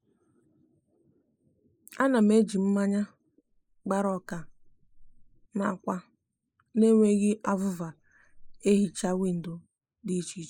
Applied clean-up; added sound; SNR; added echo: neural mask model Resemble Enhance denoiser.